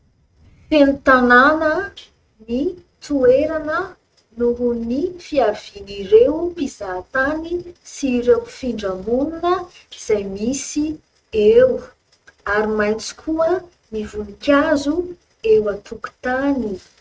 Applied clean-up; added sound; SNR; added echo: neural mask model RNNoise.